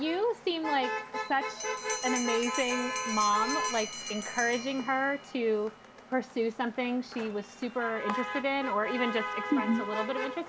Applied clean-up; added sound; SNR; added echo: none; Bell + Motor vehicle (road); 5 dB; none.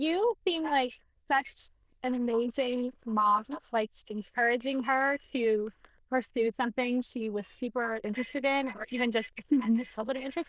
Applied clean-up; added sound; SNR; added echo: neural diffusion model UNIVERSE++.